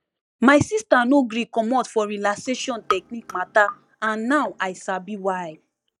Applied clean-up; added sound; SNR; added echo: neural mask model DeepFilterNet 3.